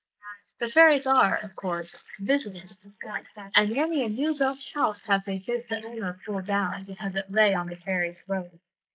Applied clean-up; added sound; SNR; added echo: neural mask model Resemble Enhance denoiser.